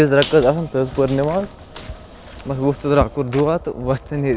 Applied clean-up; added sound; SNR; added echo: none; Squeak; 17 dB; none.